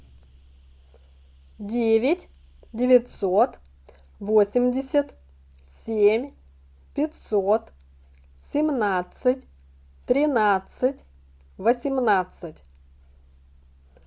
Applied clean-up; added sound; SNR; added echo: none; none; none; none.